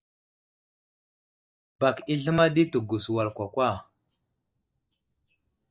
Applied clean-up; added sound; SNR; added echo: neural mask model DeepFilterNet 3.